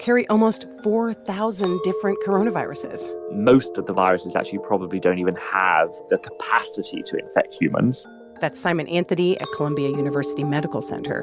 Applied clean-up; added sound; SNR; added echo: none; Chink, clink; 13 dB; none.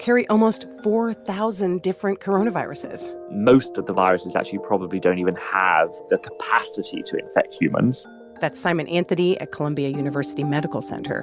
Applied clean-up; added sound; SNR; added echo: none; none; none; none.